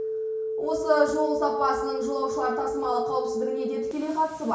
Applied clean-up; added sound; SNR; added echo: none; Telephone; 2 dB; reverberation time 0.6 s.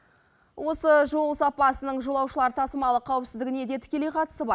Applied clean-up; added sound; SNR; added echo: none; none; none; none.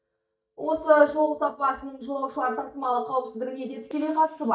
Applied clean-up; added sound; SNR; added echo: neural mask model DeepFilterNet 3.